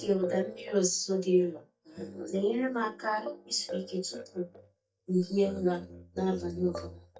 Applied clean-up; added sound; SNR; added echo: neural mask model DeepFilterNet 3.